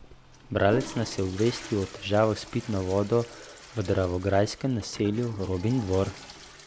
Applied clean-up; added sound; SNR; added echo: none; Toilet flush / Water; 16 dB; none.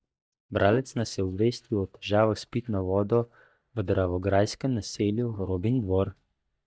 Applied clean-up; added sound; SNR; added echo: neural mask model DeepFilterNet 3.